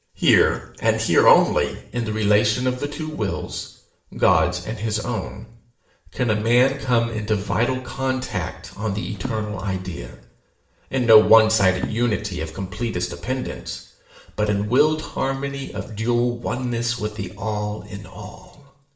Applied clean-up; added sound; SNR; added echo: none; Percussion; 13 dB; reverberation time 0.6 s.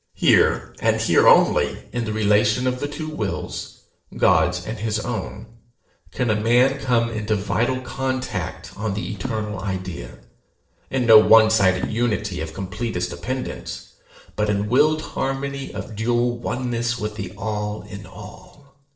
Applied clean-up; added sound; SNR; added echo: neural separator model SepFormer DNS4.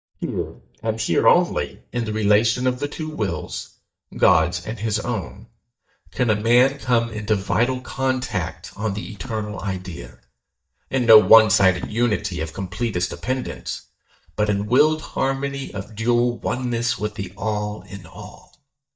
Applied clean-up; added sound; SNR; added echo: neural mask model DeepFilterNet 3.